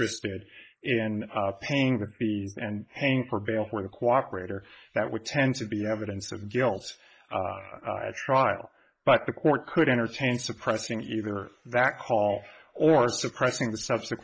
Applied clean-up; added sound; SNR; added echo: neural mask model Resemble Enhance denoiser.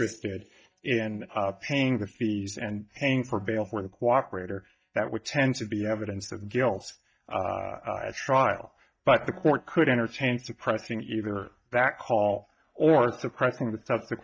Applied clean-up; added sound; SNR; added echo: neural mask model DeepFilterNet 3.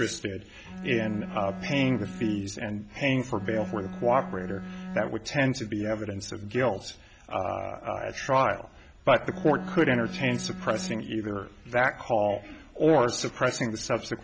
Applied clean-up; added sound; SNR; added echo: none; Bowed string instrument; 10 dB; none.